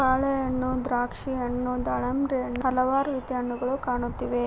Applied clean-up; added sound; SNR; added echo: none; none; none; none.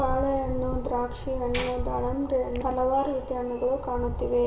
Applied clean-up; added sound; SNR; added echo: none; Tambourine; 4 dB; reverberation time 0.6 s.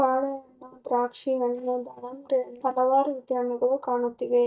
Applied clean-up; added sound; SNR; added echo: neural mask model DeepFilterNet 3.